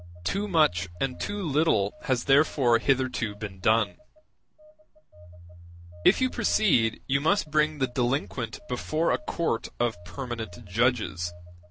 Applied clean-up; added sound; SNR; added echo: none; Telephone; 18 dB; none.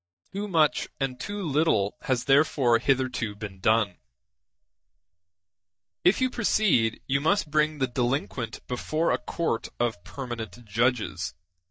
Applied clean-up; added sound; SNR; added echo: neural mask model DeepFilterNet 3.